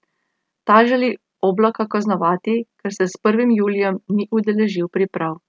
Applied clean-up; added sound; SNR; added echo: none; none; none; none.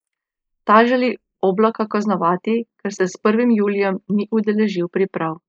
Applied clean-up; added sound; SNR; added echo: neural mask model Resemble Enhance denoiser.